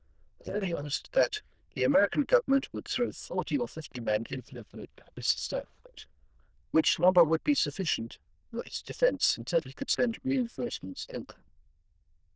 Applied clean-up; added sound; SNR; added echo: neural diffusion model UNIVERSE++.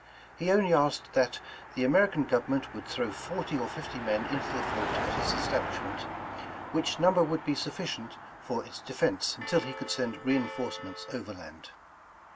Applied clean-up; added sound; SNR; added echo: none; Car passing by + Bell; 8 dB; none.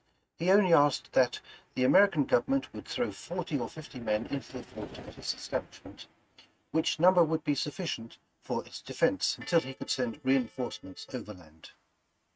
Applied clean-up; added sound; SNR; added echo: neural mask model RNNoise.